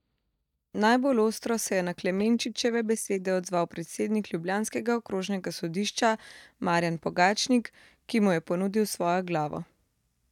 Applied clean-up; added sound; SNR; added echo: neural mask model DeepFilterNet 3.